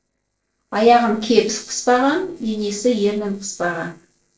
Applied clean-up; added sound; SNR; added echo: neural separator model SepFormer DNS4.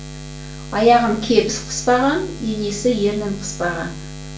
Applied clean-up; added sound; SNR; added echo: none; Buzz; 13 dB; reverberation time 0.3 s.